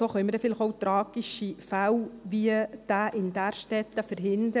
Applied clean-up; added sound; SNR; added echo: none; none; none; none.